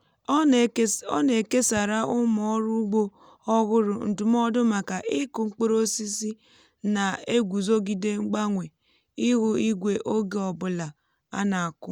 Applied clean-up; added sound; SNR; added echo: none; none; none; none.